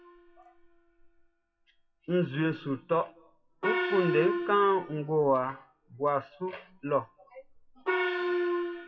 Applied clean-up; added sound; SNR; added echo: classical method WPE with log-MMSE.